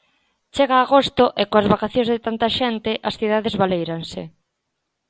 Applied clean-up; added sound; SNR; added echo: none; none; none; none.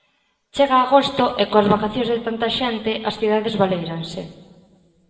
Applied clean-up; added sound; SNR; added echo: none; none; none; reverberation time 1.2 s.